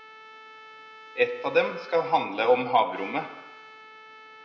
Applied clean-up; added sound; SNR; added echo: none; Trumpet; 20 dB; reverberation time 0.8 s.